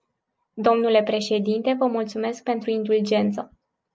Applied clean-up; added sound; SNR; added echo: none; none; none; none.